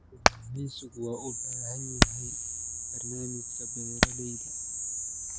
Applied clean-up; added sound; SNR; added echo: none; Hammer; -3 dB; none.